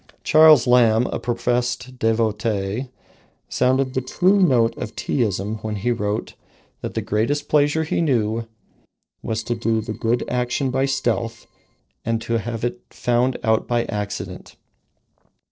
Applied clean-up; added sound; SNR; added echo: neural separator model SepFormer DNS4.